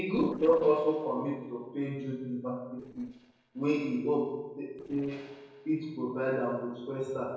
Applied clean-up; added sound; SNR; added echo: neural separator model SepFormer DNS4.